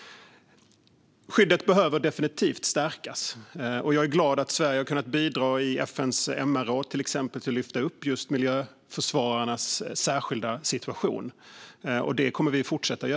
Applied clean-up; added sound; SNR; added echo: none; none; none; none.